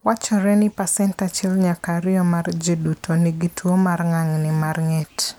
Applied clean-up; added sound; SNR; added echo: none; none; none; none.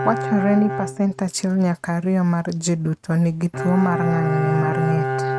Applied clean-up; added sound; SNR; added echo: neural mask model RNNoise.